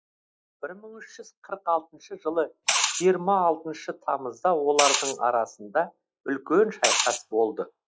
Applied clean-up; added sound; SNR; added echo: classical method log-MMSE.